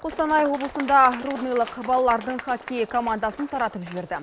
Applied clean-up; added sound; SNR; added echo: none; Applause; 15 dB; none.